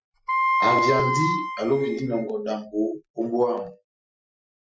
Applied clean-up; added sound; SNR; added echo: classical method Wiener filter.